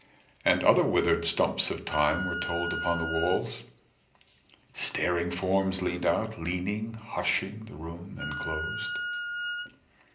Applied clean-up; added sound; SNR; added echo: none; Wind instrument, woodwind instrument; 6 dB; reverberation time 0.5 s.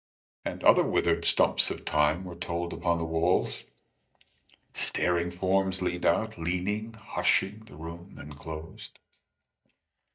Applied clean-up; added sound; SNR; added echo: neural mask model DeepFilterNet 3.